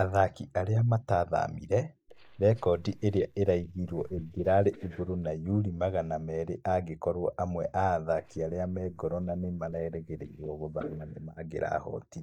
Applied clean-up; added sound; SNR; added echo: neural mask model DeepFilterNet 3.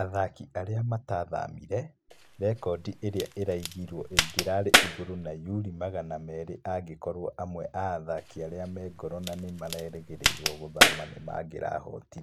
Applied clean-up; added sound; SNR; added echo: none; Crack; -4 dB; none.